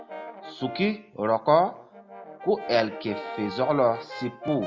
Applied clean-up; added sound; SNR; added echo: none; Brass instrument; 12 dB; none.